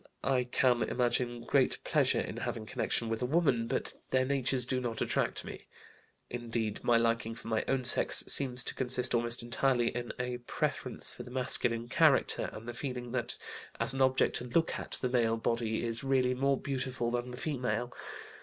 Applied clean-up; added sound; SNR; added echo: none; none; none; none.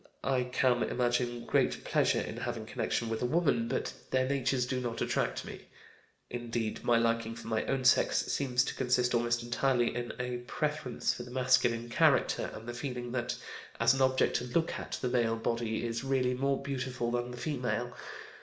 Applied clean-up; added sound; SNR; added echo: none; none; none; reverberation time 0.6 s.